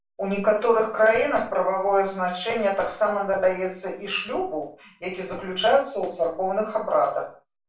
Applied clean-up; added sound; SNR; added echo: none; none; none; reverberation time 0.3 s.